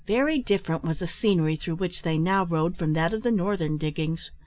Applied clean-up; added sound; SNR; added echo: none; none; none; none.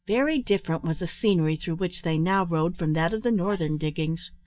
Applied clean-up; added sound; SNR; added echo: neural mask model DeepFilterNet 3.